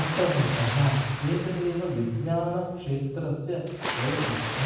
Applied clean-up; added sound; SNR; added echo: none; Water; 7 dB; reverberation time 1.2 s.